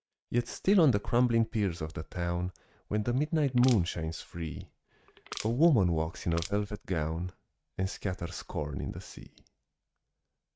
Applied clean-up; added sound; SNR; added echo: neural mask model RNNoise.